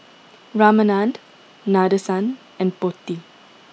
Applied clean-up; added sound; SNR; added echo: none; none; none; none.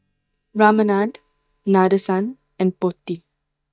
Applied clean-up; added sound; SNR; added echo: neural mask model DeepFilterNet 3.